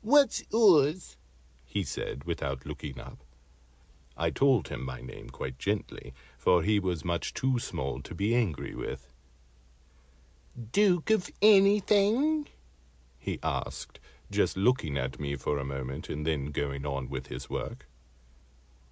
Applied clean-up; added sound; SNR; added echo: none; none; none; none.